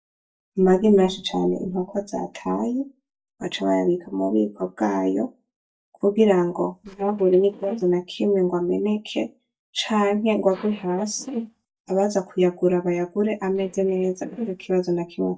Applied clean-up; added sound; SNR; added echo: neural mask model DeepFilterNet 3.